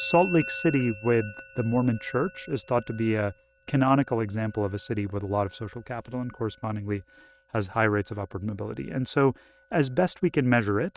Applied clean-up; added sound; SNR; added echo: neural mask model RNNoise.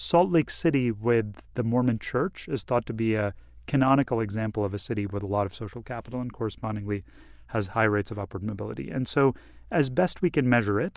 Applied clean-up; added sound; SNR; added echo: none; none; none; none.